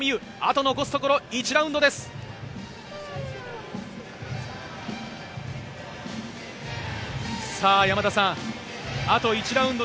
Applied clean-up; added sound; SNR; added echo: none; Wind instrument, woodwind instrument; 16 dB; none.